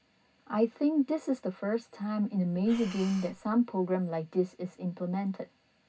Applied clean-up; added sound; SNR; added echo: none; Breathing; 18 dB; reverberation time 0.4 s.